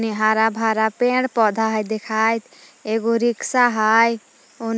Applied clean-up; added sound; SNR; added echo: none; none; none; none.